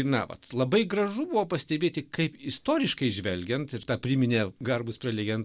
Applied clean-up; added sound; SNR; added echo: none; none; none; none.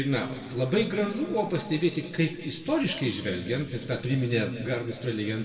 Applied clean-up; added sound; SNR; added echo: none; none; none; reverberation time 2.2 s.